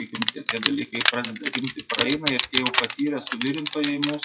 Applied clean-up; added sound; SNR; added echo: classical method WPE with log-MMSE.